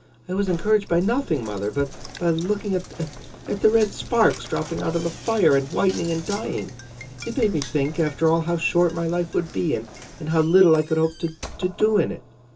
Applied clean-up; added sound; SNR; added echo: none; Knock; 18 dB; reverberation time 0.2 s.